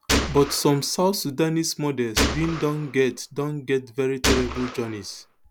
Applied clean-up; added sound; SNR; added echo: none; Gunshot, gunfire; 3 dB; none.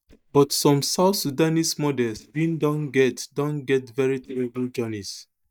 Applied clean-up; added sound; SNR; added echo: neural mask model DeepFilterNet 3.